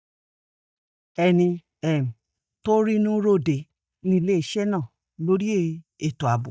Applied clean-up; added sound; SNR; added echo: neural mask model DeepFilterNet 3.